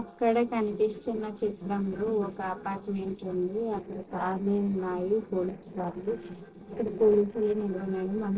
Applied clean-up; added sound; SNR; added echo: neural separator model SepFormer DNS4.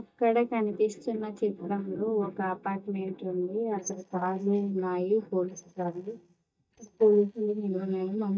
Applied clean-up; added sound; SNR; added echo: neural mask model DeepFilterNet 3.